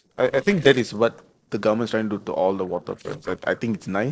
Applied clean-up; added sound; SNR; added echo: neural separator model SepFormer DNS4.